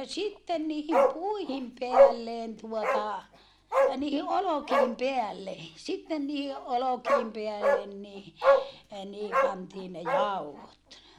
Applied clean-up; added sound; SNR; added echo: none; Bark; -4 dB; none.